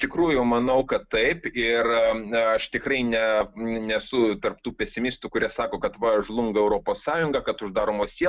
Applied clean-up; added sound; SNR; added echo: none; none; none; none.